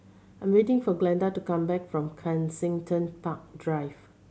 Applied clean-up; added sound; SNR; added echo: none; none; none; none.